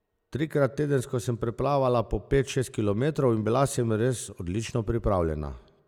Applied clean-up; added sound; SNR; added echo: none; none; none; none.